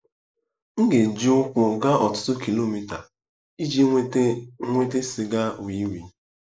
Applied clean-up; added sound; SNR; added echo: neural mask model Resemble Enhance denoiser.